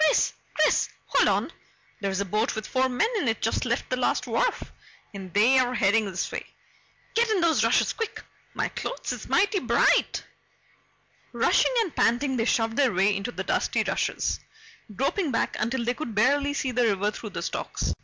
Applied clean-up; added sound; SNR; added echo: none; none; none; none.